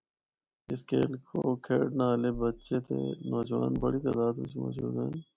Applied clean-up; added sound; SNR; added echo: none; Bass drum; 18 dB; none.